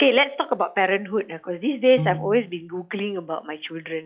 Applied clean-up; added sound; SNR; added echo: classical method log-MMSE.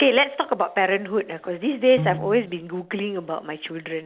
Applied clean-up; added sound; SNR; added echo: none; Piano; 8 dB; none.